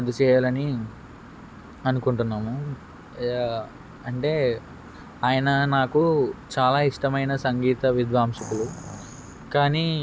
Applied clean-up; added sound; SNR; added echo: none; Animal; 16 dB; none.